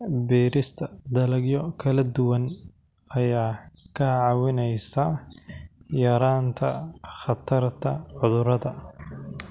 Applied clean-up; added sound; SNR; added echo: none; none; none; none.